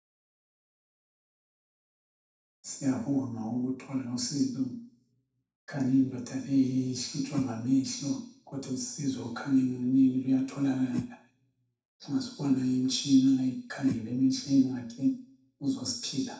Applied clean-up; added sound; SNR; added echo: neural separator model SepFormer DNS4.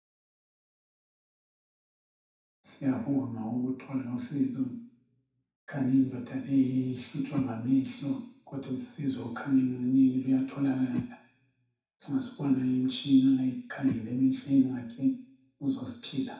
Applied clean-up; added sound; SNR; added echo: none; Whoosh, swoosh, swish; 7 dB; reverberation time 0.7 s.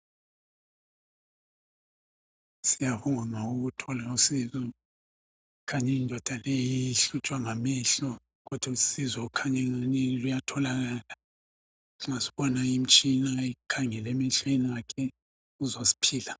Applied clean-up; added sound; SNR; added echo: none; none; none; none.